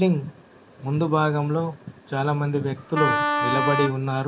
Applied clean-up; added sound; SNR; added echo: none; Wind instrument, woodwind instrument; -1 dB; none.